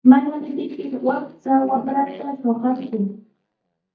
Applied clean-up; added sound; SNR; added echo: neural mask model DeepFilterNet 3.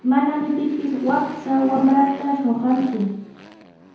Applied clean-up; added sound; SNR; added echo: none; Motorcycle; 19 dB; reverberation time 0.9 s.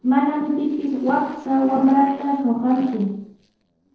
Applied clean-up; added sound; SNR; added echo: neural separator model SepFormer DNS4.